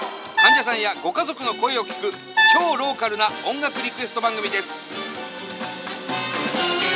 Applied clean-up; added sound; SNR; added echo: none; Brass instrument; -2 dB; none.